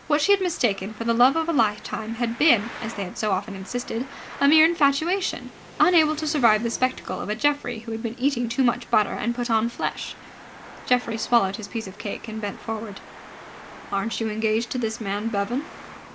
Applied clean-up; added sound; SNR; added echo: none; Traffic noise, roadway noise; 18 dB; none.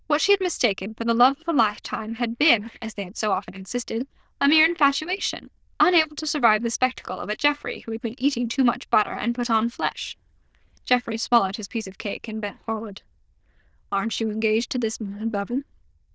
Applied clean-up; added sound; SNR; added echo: neural diffusion model UNIVERSE++.